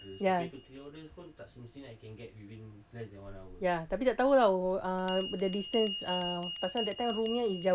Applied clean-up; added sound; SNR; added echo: none; Bell; 3 dB; none.